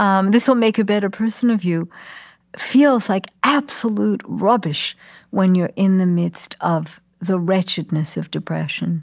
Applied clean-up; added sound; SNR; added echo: none; none; none; none.